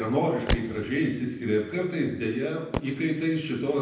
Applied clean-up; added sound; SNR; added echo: none; Fireworks; 9 dB; reverberation time 0.9 s.